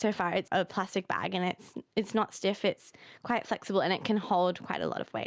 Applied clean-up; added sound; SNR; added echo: none; none; none; none.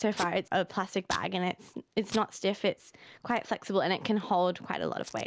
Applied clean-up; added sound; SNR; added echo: none; Packing tape, duct tape; 17 dB; none.